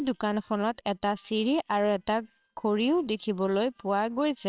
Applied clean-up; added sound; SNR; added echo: neural separator model SepFormer WHAMR!.